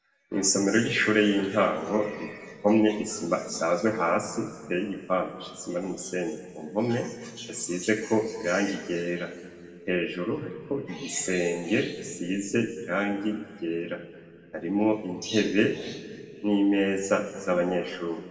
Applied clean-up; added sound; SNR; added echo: none; none; none; reverberation time 1.7 s.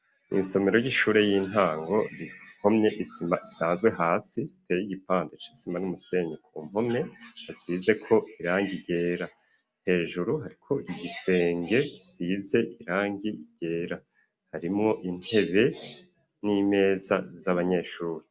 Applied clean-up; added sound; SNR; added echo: none; none; none; none.